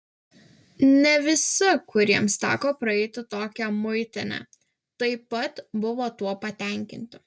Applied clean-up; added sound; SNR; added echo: none; none; none; none.